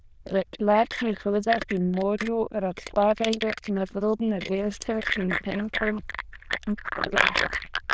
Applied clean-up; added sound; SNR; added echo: neural diffusion model UNIVERSE++.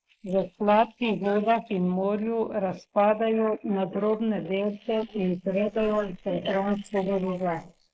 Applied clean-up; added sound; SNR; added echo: neural mask model Resemble Enhance denoiser.